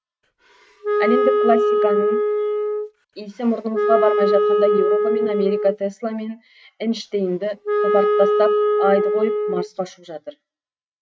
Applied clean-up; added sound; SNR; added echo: neural mask model RNNoise.